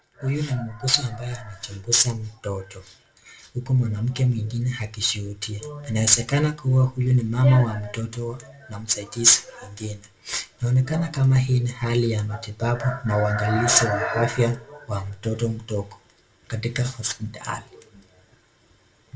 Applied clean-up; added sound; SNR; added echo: none; none; none; reverberation time 0.2 s.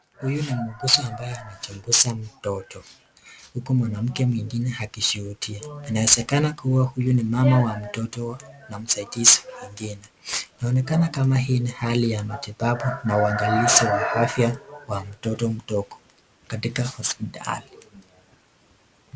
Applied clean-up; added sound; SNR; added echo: none; none; none; none.